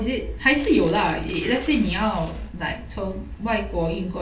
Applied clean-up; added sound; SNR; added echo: none; Tearing; 19 dB; reverberation time 0.3 s.